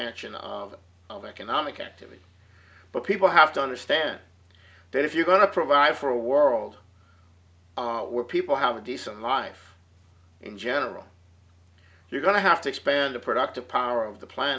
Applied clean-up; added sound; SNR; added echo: none; none; none; none.